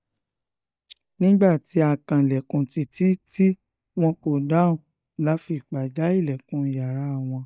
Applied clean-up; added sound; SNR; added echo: neural mask model DeepFilterNet 3.